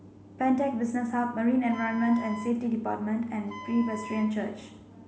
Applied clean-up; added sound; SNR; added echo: none; Wind instrument, woodwind instrument; 15 dB; none.